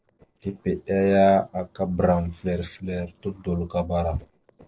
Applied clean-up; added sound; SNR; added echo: neural separator model SepFormer DNS4.